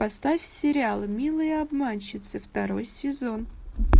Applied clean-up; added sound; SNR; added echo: none; Crackle; -1 dB; none.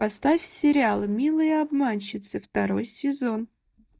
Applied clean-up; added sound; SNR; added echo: neural mask model DeepFilterNet 3.